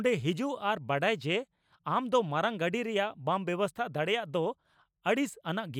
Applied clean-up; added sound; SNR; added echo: none; none; none; none.